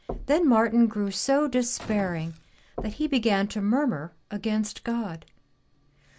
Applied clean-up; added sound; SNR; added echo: none; Boom + Knock; 17 dB; none.